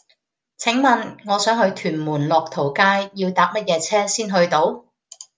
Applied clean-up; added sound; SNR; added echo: none; none; none; none.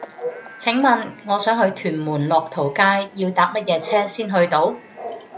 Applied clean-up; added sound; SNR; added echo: none; Bark / Chatter / Chirp, tweet / Livestock, farm animals, working animals; 17 dB; none.